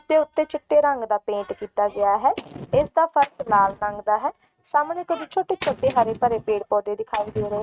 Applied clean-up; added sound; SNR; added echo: neural mask model RNNoise.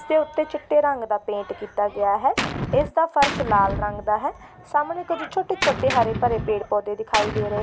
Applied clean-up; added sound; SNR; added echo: none; Gunshot, gunfire; 8 dB; none.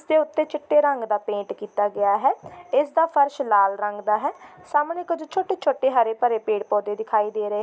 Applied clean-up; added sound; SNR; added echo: none; none; none; none.